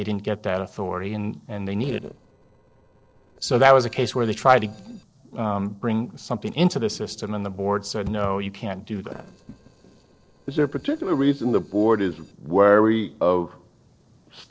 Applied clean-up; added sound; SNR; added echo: neural separator model SepFormer DNS4.